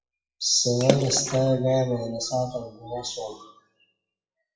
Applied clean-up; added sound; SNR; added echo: classical method WPE with log-MMSE.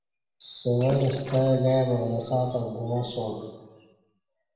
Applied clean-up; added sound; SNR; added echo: neural separator model SepFormer DNS4.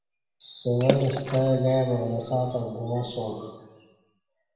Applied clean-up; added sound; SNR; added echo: none; Water / Splash, splatter; 7 dB; reverberation time 1.1 s.